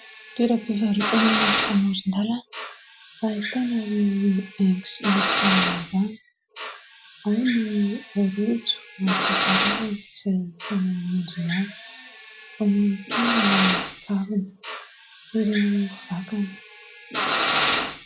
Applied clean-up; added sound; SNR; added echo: none; Drill; 0 dB; none.